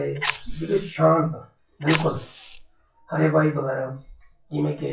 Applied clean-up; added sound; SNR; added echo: classical method WPE with log-MMSE.